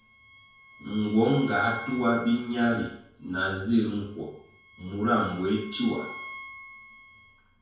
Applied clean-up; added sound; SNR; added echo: none; Bowed string instrument; 18 dB; reverberation time 0.5 s.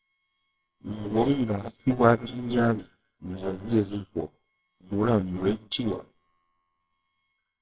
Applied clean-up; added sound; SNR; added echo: neural separator model SepFormer WHAMR!.